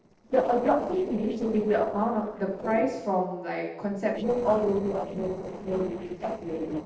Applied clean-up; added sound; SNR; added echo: neural separator model SepFormer DNS4.